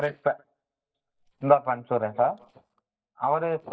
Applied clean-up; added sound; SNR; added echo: neural mask model DeepFilterNet 3.